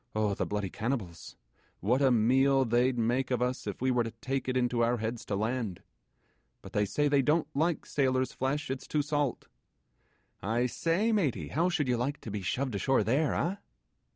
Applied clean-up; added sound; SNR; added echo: none; none; none; none.